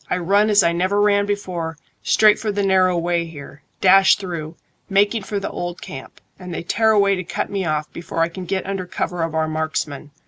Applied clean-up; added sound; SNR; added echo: none; none; none; none.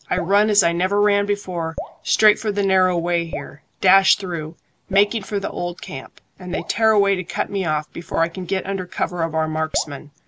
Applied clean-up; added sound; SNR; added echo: none; Drip; 16 dB; none.